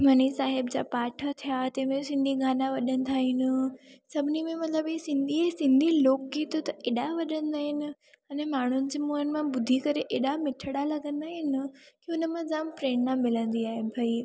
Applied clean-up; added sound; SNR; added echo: none; none; none; none.